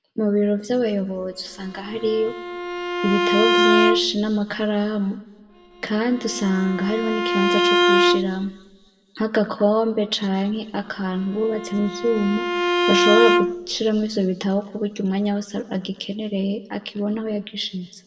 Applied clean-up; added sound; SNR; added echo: none; Bowed string instrument; -1 dB; reverberation time 1.2 s.